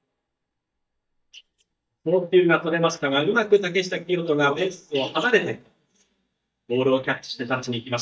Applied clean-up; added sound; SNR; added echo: neural mask model DeepFilterNet 3.